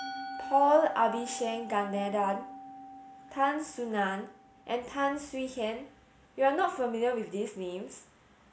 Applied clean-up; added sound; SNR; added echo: none; Musical instrument; 15 dB; none.